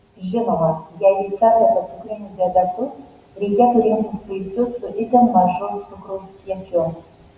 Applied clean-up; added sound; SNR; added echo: none; none; none; none.